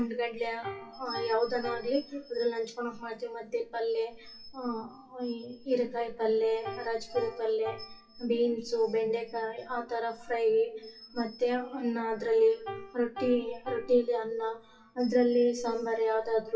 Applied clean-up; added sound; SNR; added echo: classical method WPE with log-MMSE.